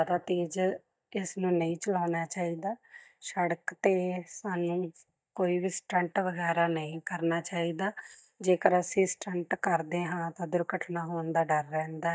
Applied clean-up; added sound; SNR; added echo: neural mask model DeepFilterNet 3.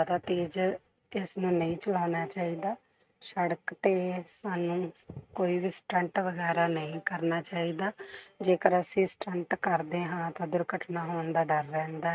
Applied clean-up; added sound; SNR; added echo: neural mask model RNNoise.